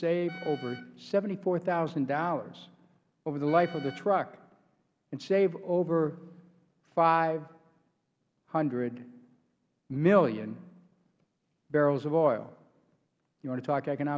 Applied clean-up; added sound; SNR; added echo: none; Wind instrument, woodwind instrument; 19 dB; none.